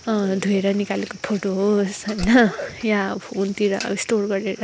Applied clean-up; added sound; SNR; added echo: none; Hammer; 10 dB; none.